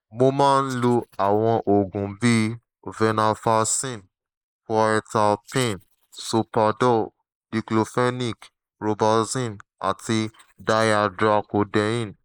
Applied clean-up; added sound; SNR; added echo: neural mask model Resemble Enhance denoiser.